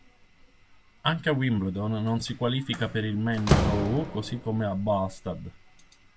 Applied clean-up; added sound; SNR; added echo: none; Slam; 5 dB; none.